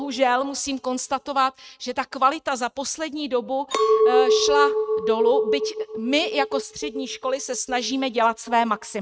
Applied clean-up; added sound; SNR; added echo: neural mask model RNNoise.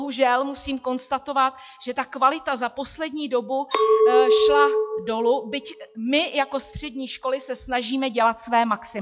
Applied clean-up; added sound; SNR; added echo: classical method log-MMSE.